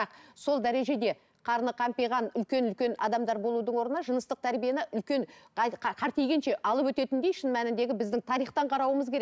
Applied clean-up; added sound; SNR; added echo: none; none; none; none.